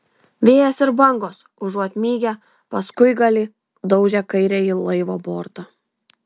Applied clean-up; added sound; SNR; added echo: none; none; none; none.